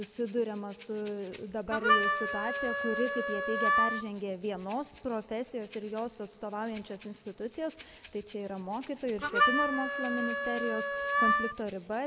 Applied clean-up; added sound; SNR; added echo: none; Harmonica + Breathing; -3 dB; none.